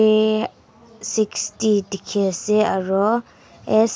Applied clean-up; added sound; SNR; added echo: none; none; none; none.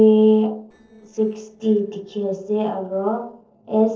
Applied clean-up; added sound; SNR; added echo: neural separator model SepFormer DNS4.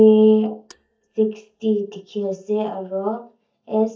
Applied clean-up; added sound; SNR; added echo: neural mask model DeepFilterNet 3.